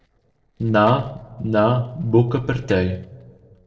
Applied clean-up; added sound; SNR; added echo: neural separator model SepFormer DNS4.